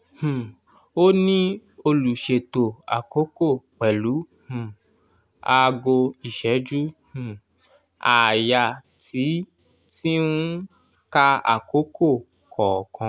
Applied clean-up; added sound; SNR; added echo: none; none; none; none.